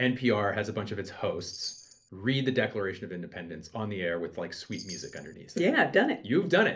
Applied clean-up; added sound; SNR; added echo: none; Chime; 19 dB; reverberation time 0.3 s.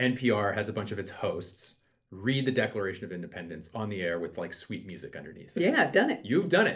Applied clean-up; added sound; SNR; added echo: neural separator model SepFormer DNS4.